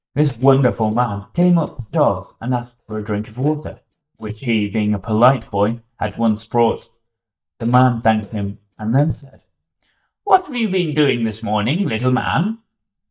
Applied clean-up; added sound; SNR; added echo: neural mask model DeepFilterNet 3.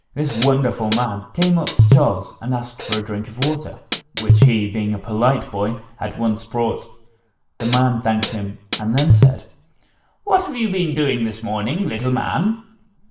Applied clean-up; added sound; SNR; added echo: none; Hi-hat; -3 dB; reverberation time 0.6 s.